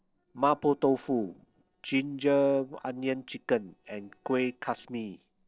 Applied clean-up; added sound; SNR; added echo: neural separator model SepFormer DNS4.